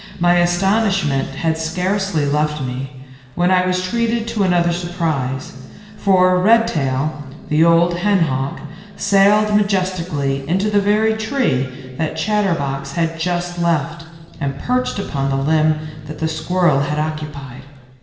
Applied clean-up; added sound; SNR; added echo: none; Growling; 19 dB; reverberation time 1.4 s.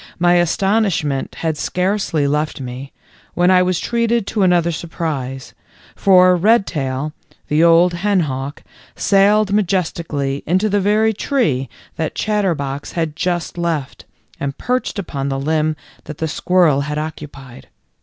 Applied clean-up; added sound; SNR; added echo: none; none; none; none.